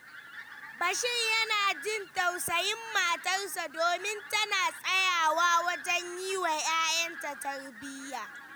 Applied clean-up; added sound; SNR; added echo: none; Fowl; 15 dB; none.